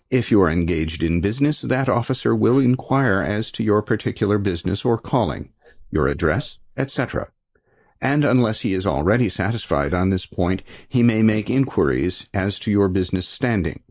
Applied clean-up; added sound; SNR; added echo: neural mask model Resemble Enhance denoiser.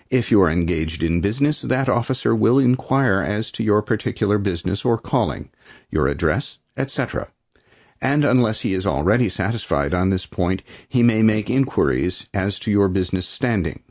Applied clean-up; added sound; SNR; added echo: none; none; none; none.